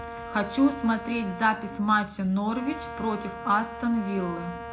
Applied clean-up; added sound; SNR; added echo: none; Brass instrument; 11 dB; reverberation time 0.2 s.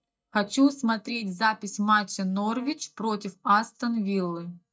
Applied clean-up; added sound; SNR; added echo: neural mask model DeepFilterNet 3.